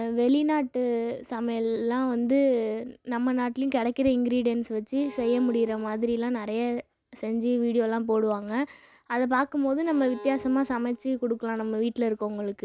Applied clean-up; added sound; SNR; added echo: none; Bowed string instrument; 19 dB; none.